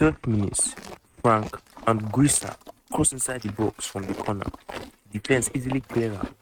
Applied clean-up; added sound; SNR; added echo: neural mask model RNNoise.